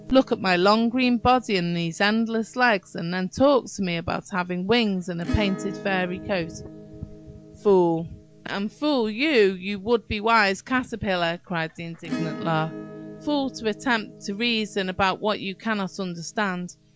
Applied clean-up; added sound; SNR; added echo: none; Acoustic guitar / Strum; 16 dB; none.